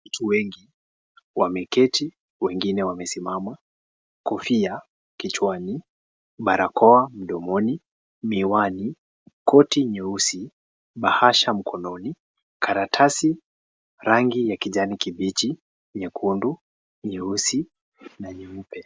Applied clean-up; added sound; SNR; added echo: none; none; none; none.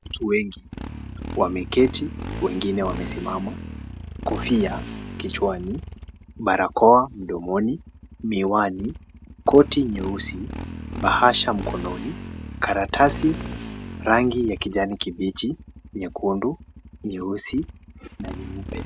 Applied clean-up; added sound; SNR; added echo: none; Motorcycle; 11 dB; none.